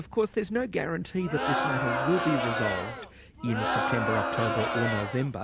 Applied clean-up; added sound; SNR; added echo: none; Crowd; 0 dB; none.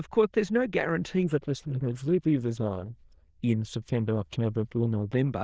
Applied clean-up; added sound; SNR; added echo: neural diffusion model UNIVERSE++.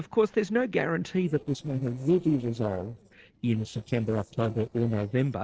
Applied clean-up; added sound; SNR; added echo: neural separator model SepFormer DNS4.